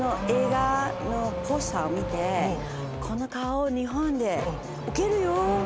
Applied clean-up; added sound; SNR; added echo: none; Accelerating, revving, vroom / Car; 6 dB; none.